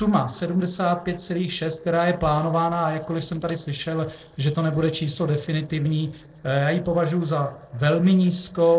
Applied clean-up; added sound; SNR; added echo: neural separator model SepFormer DNS4.